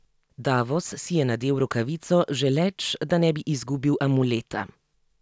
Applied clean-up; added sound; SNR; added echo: none; none; none; none.